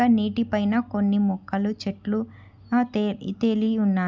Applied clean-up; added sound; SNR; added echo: none; none; none; none.